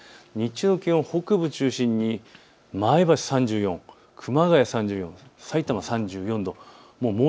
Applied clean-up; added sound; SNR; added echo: none; none; none; none.